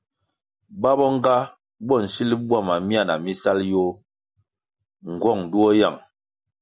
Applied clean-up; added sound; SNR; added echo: none; none; none; none.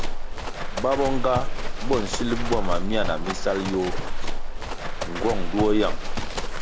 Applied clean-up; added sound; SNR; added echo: none; Livestock, farm animals, working animals; -3 dB; none.